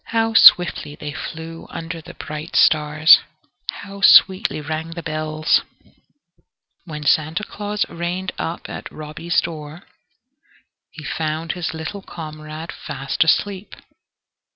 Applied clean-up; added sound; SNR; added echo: none; none; none; none.